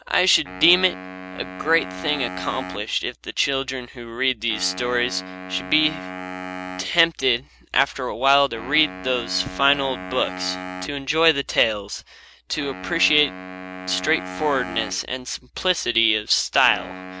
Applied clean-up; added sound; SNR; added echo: none; Wind instrument, woodwind instrument; 12 dB; none.